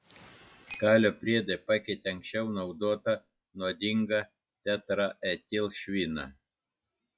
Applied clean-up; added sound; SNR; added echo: classical method log-MMSE.